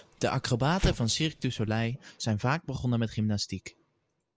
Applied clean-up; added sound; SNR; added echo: neural separator model SepFormer DNS4.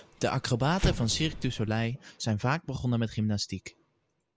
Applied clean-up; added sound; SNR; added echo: none; Explosion; 5 dB; none.